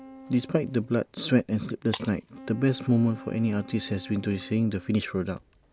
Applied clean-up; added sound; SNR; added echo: none; Wind instrument, woodwind instrument + Shatter; 18 dB; none.